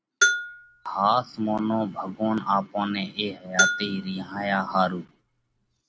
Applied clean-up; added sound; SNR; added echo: none; Bell; 2 dB; none.